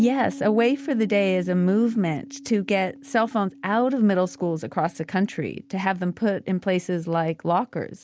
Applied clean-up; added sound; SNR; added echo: none; Piano; 19 dB; none.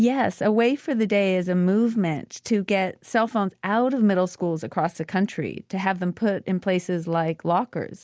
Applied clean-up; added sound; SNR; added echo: none; none; none; none.